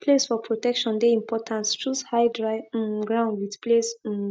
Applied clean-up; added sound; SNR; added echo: none; none; none; none.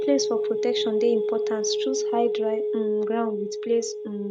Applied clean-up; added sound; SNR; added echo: none; Telephone; 0 dB; none.